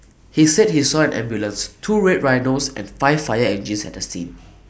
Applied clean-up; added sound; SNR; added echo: none; none; none; none.